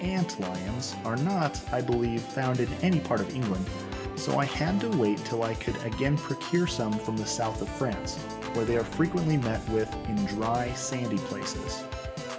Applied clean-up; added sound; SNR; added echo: none; Organ; 7 dB; reverberation time 2.7 s.